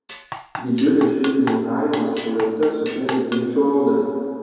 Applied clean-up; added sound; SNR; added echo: none; Drum kit; 12 dB; reverberation time 2.2 s.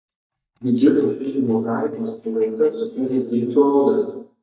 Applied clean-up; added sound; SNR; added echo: neural mask model DeepFilterNet 3.